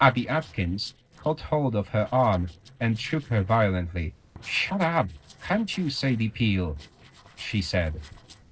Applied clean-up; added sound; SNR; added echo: neural separator model SepFormer DNS4.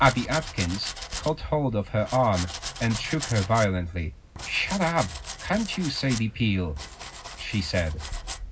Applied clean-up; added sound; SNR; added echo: none; Domestic sounds, home sounds; 10 dB; reverberation time 0.4 s.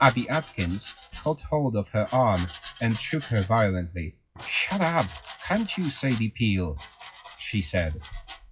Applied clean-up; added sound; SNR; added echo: classical method WPE with log-MMSE.